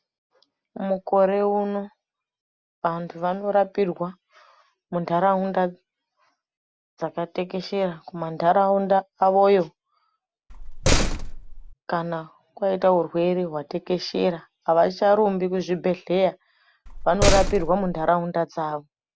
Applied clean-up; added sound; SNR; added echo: none; Slam; -1 dB; none.